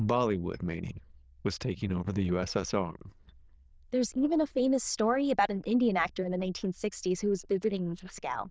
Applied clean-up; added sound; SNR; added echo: neural diffusion model UNIVERSE++.